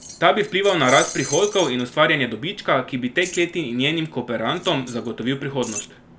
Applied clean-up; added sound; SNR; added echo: none; Keys jangling; 15 dB; none.